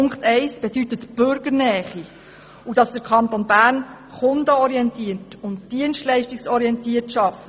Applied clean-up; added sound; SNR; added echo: none; none; none; none.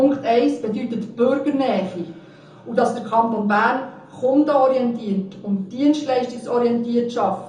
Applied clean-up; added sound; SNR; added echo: none; none; none; reverberation time 0.9 s.